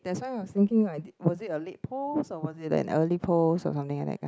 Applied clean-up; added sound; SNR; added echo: none; none; none; none.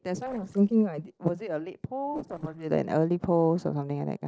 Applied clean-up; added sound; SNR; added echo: neural separator model SepFormer DNS4.